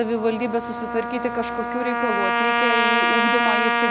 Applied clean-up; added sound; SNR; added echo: none; Trumpet; -3 dB; none.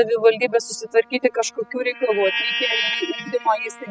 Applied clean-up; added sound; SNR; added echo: classical method spectral subtraction.